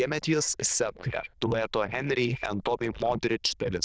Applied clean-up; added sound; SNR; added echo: neural diffusion model UNIVERSE++.